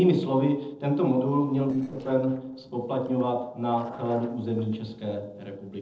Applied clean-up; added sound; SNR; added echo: neural separator model SepFormer DNS4.